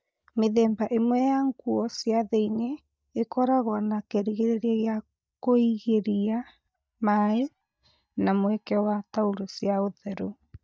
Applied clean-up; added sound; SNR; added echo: neural mask model DeepFilterNet 3.